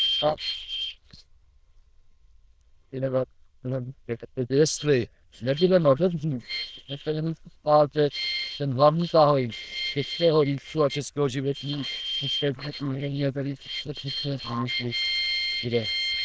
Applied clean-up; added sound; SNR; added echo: neural diffusion model UNIVERSE++.